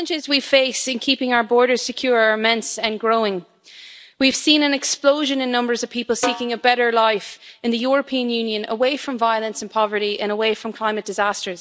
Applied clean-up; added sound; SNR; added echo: none; Snare drum; 10 dB; none.